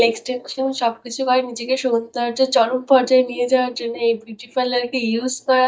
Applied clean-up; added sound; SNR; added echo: neural mask model DeepFilterNet 3.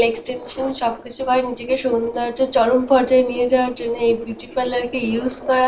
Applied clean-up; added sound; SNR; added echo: neural separator model SepFormer DNS4.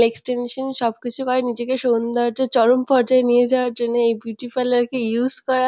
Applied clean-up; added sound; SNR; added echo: none; none; none; none.